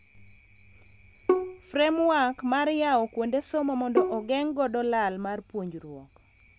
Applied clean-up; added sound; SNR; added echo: none; Bowed string instrument; 2 dB; none.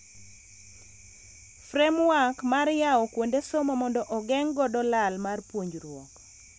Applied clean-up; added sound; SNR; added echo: none; none; none; none.